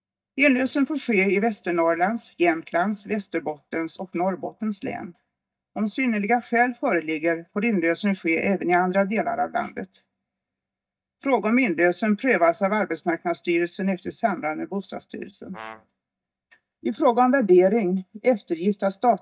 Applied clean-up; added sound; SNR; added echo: neural mask model DeepFilterNet 3.